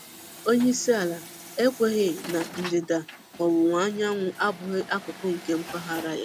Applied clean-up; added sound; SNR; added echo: none; Truck; 16 dB; none.